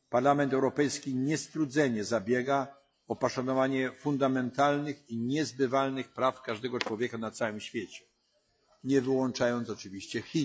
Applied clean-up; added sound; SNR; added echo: classical method log-MMSE.